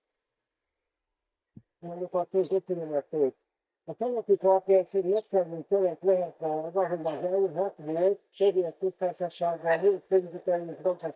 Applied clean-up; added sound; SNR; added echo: neural mask model DeepFilterNet 3.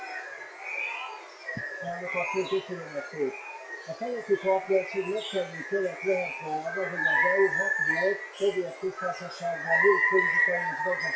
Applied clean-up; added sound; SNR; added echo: classical method WPE with log-MMSE.